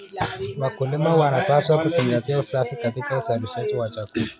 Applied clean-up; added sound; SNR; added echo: none; Wind chime; 19 dB; none.